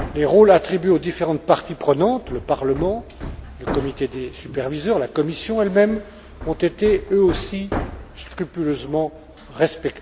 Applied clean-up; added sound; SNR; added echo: none; Hammer; 13 dB; none.